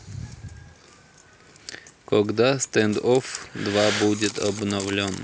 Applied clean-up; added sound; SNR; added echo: none; Breathing; 7 dB; none.